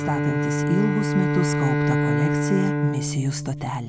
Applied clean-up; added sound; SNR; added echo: none; Bowed string instrument; -3 dB; none.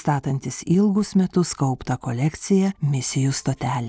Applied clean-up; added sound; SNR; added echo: none; none; none; none.